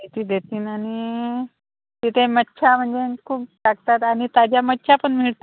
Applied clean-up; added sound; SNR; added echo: none; none; none; none.